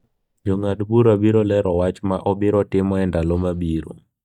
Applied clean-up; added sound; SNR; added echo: neural mask model DeepFilterNet 3.